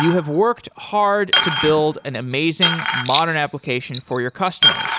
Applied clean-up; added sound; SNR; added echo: none; Coin (dropping); 3 dB; none.